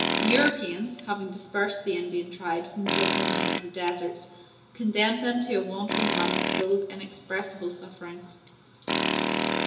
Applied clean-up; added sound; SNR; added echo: none; Tools; 0 dB; reverberation time 0.8 s.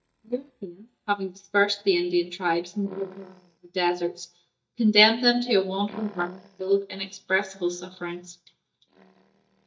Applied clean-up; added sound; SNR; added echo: neural mask model DeepFilterNet 3.